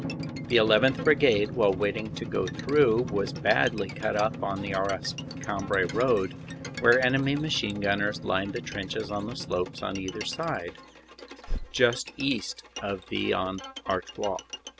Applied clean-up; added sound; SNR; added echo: none; Drum + Bowed string instrument; 10 dB; none.